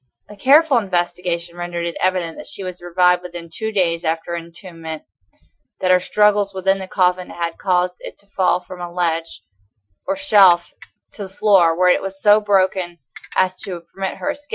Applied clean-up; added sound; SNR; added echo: classical method Wiener filter.